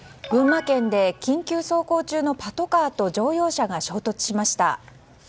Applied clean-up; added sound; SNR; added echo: none; none; none; none.